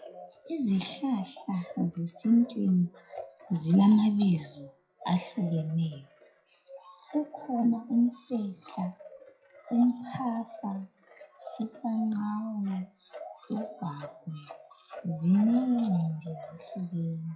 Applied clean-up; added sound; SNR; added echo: classical method WPE with log-MMSE.